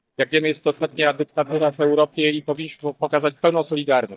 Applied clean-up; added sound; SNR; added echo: neural mask model DeepFilterNet 3.